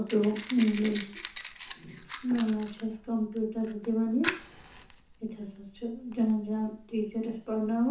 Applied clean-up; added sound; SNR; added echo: none; Fire; 12 dB; reverberation time 0.6 s.